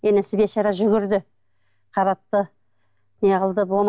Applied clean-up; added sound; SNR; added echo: none; none; none; none.